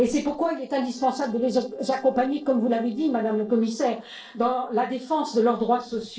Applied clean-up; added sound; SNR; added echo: neural separator model SepFormer DNS4.